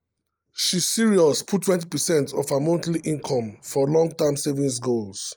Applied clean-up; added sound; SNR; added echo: neural mask model Resemble Enhance denoiser.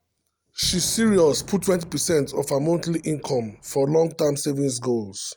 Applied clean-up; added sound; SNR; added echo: none; Fireworks; 19 dB; none.